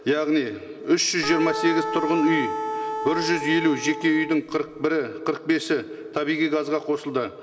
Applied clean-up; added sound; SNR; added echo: none; Wind instrument, woodwind instrument; 6 dB; reverberation time 0.6 s.